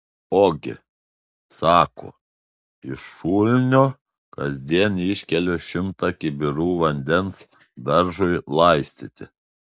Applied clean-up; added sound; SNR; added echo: none; none; none; none.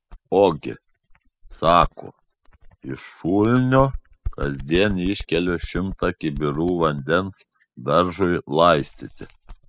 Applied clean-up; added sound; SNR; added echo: classical method spectral subtraction.